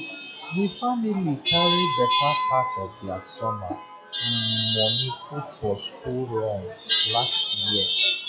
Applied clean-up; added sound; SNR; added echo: classical method log-MMSE.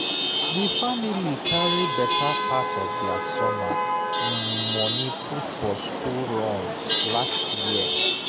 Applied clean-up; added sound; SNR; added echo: none; Chatter / Traffic noise, roadway noise / Vehicle horn, car horn, honking / Engine; -4 dB; none.